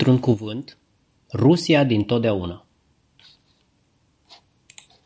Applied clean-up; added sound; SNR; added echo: none; none; none; none.